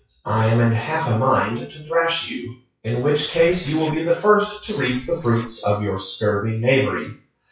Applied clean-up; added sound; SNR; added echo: classical method WPE with log-MMSE.